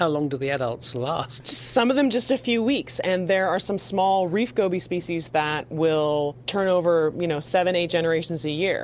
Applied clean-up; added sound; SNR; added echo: none; none; none; none.